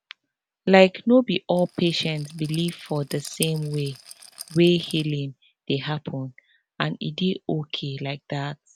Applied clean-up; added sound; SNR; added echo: none; Rattle; 17 dB; none.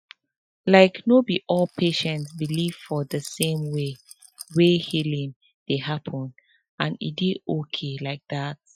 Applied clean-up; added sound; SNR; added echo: classical method Wiener filter.